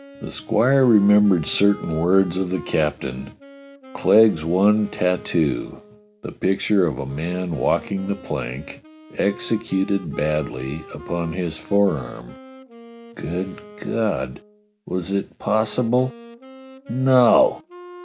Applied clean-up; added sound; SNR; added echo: none; Wind instrument, woodwind instrument; 19 dB; none.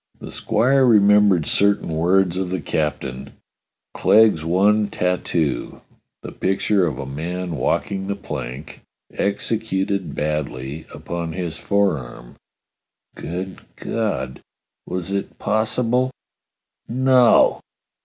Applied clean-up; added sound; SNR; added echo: none; none; none; none.